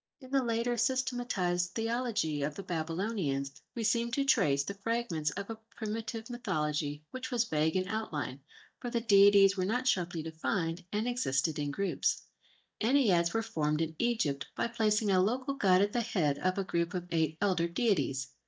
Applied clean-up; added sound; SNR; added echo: neural mask model DeepFilterNet 3.